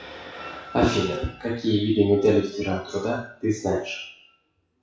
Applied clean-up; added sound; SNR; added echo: classical method WPE with log-MMSE.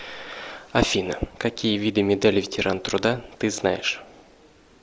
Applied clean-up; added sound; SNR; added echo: none; none; none; none.